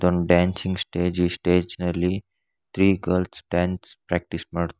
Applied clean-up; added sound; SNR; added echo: none; none; none; none.